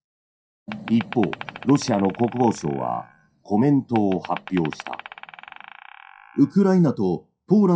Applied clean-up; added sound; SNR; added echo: classical method WPE with log-MMSE.